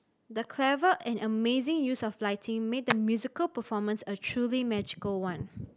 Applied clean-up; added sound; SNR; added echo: none; Hands; 14 dB; none.